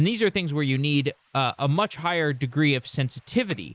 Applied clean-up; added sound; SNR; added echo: neural mask model Resemble Enhance denoiser.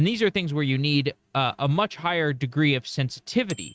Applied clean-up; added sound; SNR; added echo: neural mask model RNNoise.